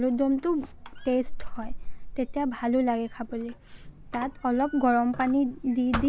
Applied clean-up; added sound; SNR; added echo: none; Squeak; 8 dB; none.